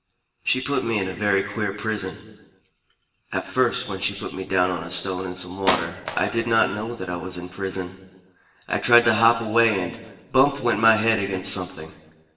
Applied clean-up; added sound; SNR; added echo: none; Wood; 7 dB; reverberation time 1.2 s.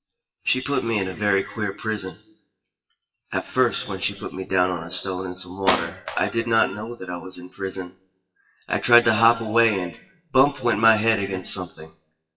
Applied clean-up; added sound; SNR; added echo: classical method WPE with log-MMSE.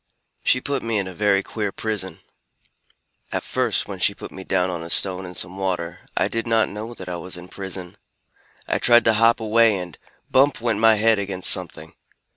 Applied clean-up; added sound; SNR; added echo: none; none; none; none.